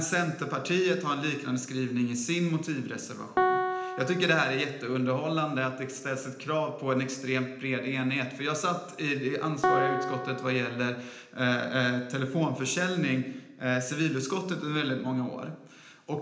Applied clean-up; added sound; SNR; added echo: none; Piano; 3 dB; reverberation time 0.9 s.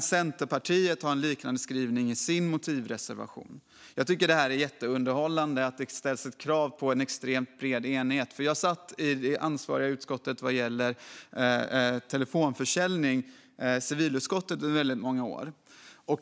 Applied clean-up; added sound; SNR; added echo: none; none; none; none.